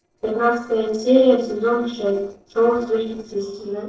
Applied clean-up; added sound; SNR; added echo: neural separator model SepFormer DNS4.